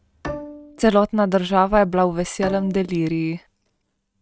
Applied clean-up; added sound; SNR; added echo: neural mask model RNNoise.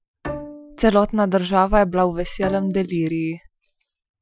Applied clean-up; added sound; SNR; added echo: classical method Wiener filter.